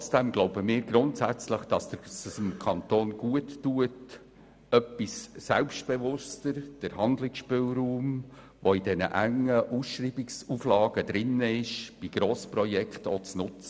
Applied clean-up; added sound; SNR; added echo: none; none; none; none.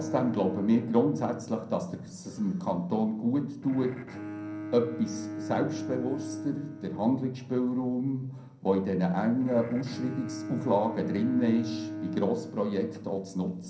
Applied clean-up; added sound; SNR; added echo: none; Bowed string instrument; 10 dB; reverberation time 0.6 s.